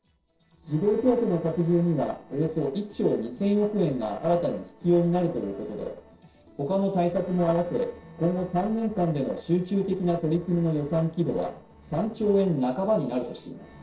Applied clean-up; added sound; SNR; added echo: neural separator model SepFormer DNS4.